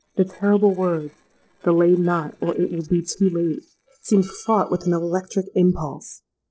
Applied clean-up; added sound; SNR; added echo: neural separator model SepFormer DNS4.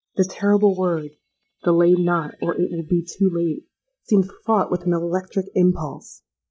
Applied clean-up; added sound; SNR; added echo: neural mask model DeepFilterNet 3.